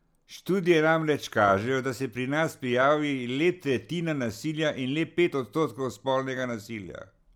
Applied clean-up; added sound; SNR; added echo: none; none; none; none.